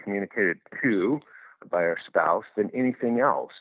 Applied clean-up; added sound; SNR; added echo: none; none; none; none.